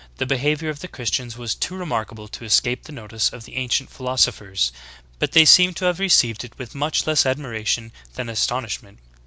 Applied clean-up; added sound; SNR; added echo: none; none; none; none.